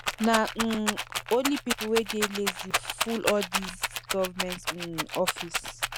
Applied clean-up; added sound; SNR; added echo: none; Rattle; 2 dB; none.